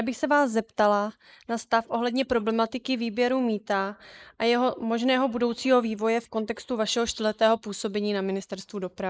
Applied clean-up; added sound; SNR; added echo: neural mask model Resemble Enhance denoiser.